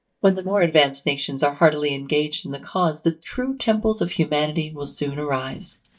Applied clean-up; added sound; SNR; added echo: neural mask model DeepFilterNet 3.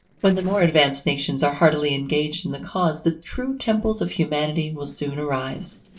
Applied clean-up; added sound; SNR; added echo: neural separator model SepFormer DNS4.